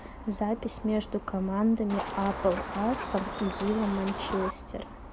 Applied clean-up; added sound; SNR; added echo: none; Chicken, rooster; 6 dB; none.